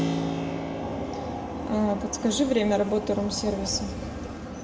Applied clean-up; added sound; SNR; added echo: none; Keyboard (musical); 8 dB; reverberation time 0.8 s.